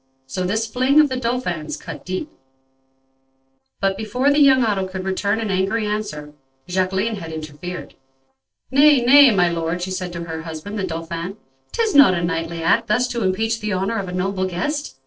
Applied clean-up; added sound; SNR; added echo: neural separator model SepFormer DNS4.